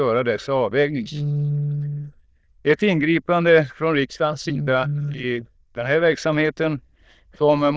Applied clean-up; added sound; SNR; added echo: neural diffusion model UNIVERSE++.